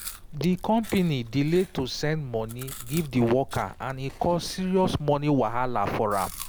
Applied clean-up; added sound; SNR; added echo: none; Chewing, mastication; 13 dB; none.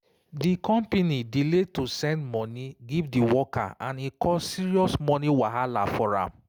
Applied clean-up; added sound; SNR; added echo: none; none; none; none.